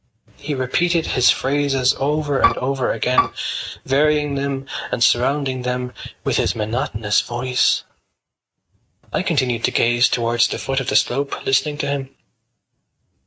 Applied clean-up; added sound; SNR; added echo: neural mask model RNNoise.